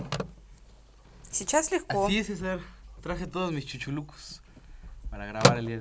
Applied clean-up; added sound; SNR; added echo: none; Telephone; -4 dB; none.